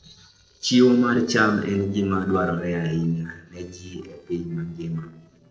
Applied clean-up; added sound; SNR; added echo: neural separator model SepFormer DNS4.